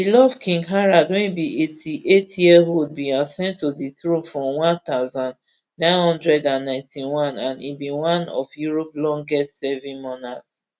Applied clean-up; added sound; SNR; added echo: none; none; none; none.